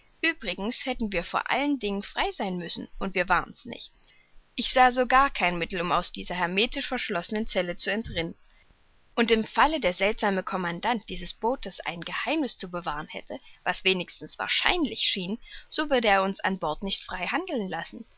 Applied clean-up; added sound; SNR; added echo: none; none; none; none.